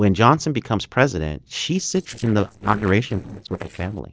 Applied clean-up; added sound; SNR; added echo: neural separator model SepFormer DNS4.